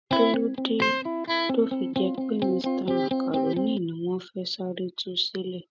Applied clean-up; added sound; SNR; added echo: neural mask model RNNoise.